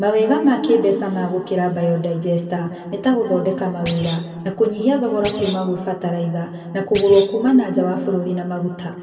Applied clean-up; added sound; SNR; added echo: none; Thump, thud; 12 dB; reverberation time 2.1 s.